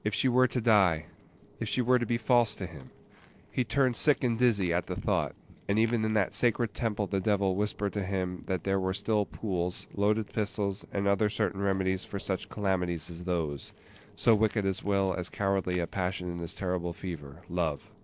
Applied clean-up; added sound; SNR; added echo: neural separator model SepFormer DNS4.